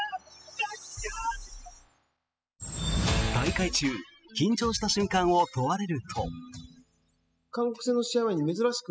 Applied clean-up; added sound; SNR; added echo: classical method spectral subtraction.